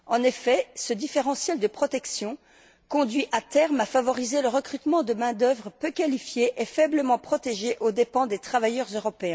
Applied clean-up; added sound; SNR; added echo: none; none; none; none.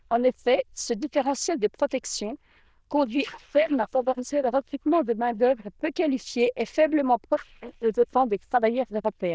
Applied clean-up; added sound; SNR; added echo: neural diffusion model UNIVERSE++.